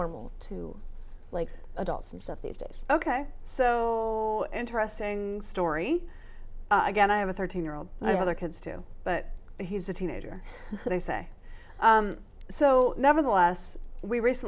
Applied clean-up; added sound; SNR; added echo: none; none; none; none.